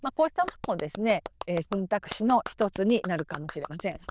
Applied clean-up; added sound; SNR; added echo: neural diffusion model UNIVERSE++.